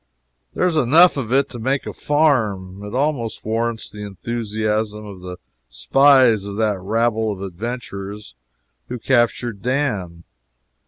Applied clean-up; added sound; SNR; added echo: none; none; none; none.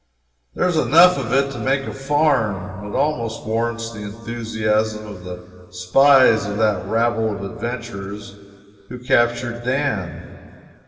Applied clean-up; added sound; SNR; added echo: none; none; none; reverberation time 2.4 s.